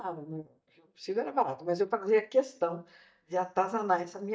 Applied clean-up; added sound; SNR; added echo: neural mask model DeepFilterNet 3.